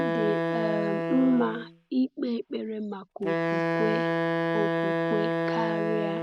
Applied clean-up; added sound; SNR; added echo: none; Wind instrument, woodwind instrument; -2 dB; none.